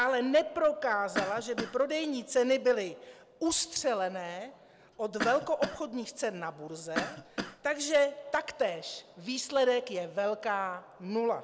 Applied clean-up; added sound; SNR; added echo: none; Cough; 8 dB; none.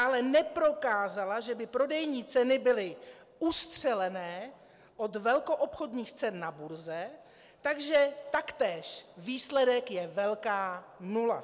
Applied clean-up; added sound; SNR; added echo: none; none; none; none.